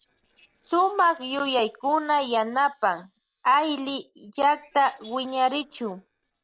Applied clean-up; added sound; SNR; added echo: neural separator model SepFormer DNS4.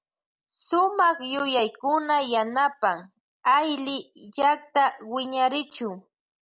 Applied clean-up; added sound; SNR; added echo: none; none; none; none.